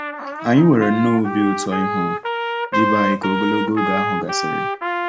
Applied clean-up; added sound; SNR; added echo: none; Trumpet; 3 dB; none.